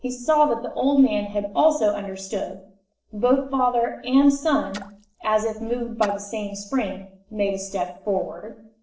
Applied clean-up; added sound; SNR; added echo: neural separator model SepFormer DNS4.